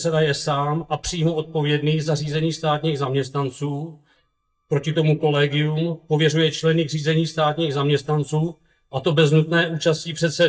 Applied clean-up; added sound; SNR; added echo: neural mask model DeepFilterNet 3.